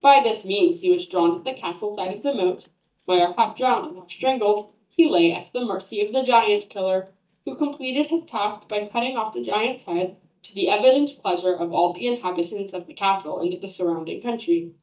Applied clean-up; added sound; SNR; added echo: neural mask model DeepFilterNet 3.